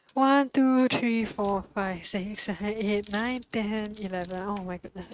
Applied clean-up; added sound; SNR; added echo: neural mask model RNNoise.